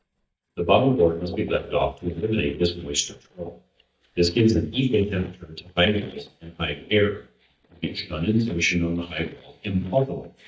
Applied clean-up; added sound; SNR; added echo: neural mask model DeepFilterNet 3.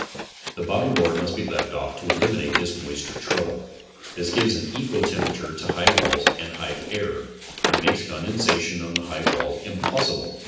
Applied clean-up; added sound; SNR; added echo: none; Wood; 0 dB; reverberation time 0.9 s.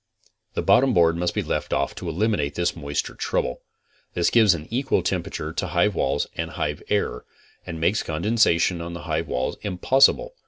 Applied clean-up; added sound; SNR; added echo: none; none; none; none.